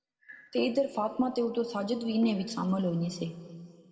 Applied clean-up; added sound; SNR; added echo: none; Bowed string instrument; 17 dB; reverberation time 1.8 s.